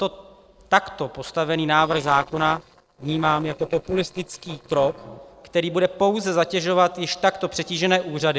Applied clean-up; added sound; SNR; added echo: neural separator model SepFormer DNS4.